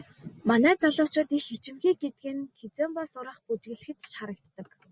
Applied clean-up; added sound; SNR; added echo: none; none; none; none.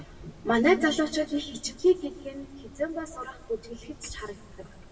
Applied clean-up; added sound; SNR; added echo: none; Mechanisms; 19 dB; reverberation time 1.1 s.